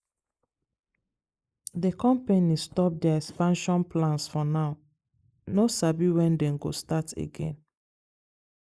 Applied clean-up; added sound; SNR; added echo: neural mask model Resemble Enhance denoiser.